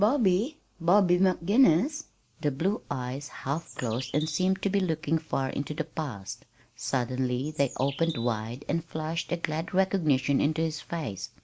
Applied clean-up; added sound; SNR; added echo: none; Bird; 17 dB; none.